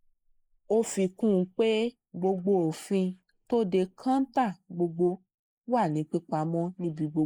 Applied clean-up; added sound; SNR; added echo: neural mask model Resemble Enhance denoiser.